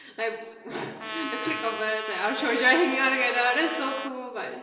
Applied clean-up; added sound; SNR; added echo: none; Trumpet; 9 dB; reverberation time 1.0 s.